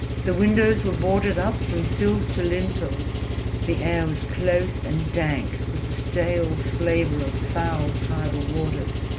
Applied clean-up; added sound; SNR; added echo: none; Engine; 0 dB; none.